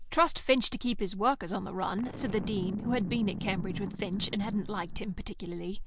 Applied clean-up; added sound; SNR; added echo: none; Boom; 10 dB; none.